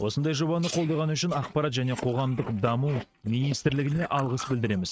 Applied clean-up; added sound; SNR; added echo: neural mask model RNNoise.